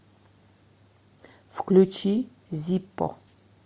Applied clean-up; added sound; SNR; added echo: none; none; none; none.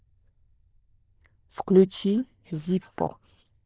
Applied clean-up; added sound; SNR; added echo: neural diffusion model UNIVERSE++.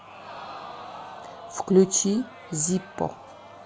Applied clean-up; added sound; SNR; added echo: none; Crowd; 15 dB; none.